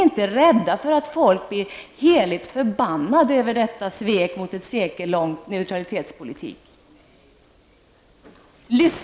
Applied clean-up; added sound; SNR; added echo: none; none; none; none.